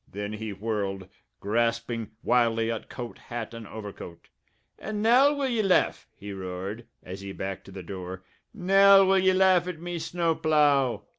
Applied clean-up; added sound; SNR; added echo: none; none; none; none.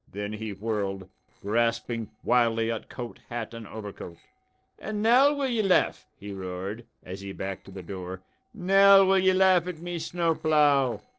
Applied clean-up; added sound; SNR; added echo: neural separator model SepFormer DNS4.